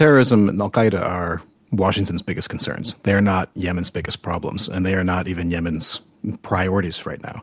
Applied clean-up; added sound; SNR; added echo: none; none; none; none.